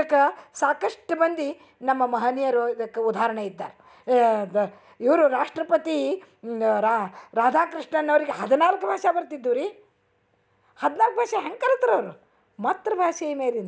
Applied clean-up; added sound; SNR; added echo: none; none; none; none.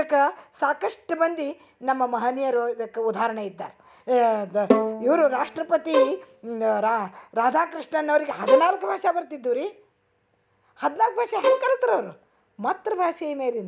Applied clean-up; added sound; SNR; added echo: none; Bowed string instrument + Bowed string instrument; 2 dB; none.